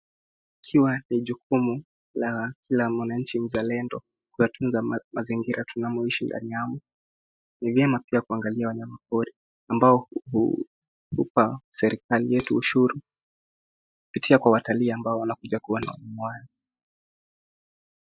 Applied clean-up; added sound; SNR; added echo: classical method spectral subtraction.